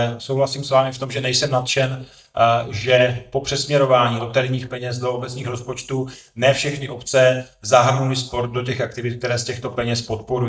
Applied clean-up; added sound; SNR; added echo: neural mask model DeepFilterNet 3.